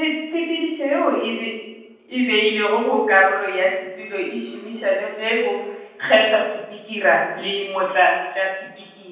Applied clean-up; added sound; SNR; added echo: none; none; none; reverberation time 1.2 s.